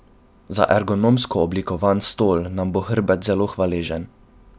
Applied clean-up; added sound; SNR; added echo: none; none; none; none.